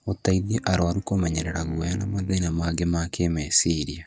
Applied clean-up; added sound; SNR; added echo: neural mask model DeepFilterNet 3.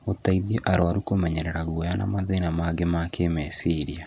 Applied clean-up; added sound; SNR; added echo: none; none; none; none.